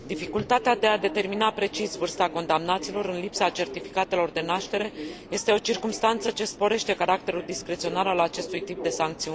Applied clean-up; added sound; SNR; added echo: none; Subway, metro, underground; 13 dB; none.